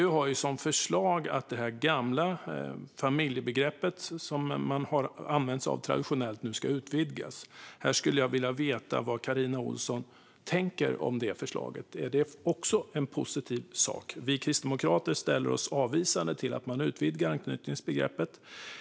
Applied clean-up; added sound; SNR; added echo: none; none; none; none.